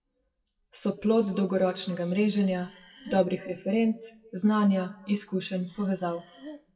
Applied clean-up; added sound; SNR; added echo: classical method WPE with log-MMSE.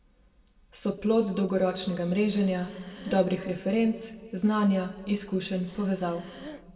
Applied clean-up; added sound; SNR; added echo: none; Breathing; 18 dB; reverberation time 1.5 s.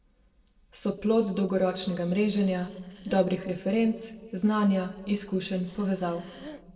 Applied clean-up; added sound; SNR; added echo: neural separator model SepFormer DNS4.